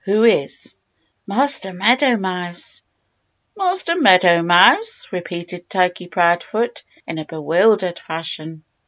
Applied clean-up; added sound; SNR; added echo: none; none; none; none.